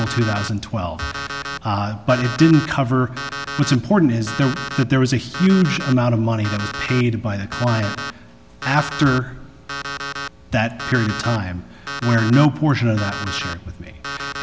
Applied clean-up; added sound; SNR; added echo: none; Alarm; 11 dB; none.